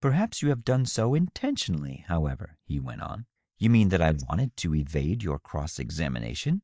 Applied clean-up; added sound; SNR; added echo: neural mask model DeepFilterNet 3.